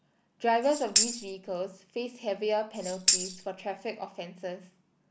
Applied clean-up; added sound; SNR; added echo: none; Tambourine; -3 dB; none.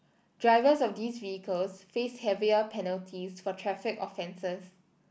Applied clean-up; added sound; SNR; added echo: none; none; none; none.